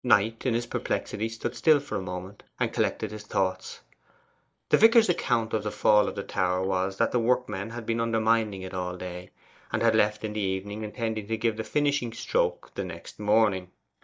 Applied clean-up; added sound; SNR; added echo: neural mask model DeepFilterNet 3.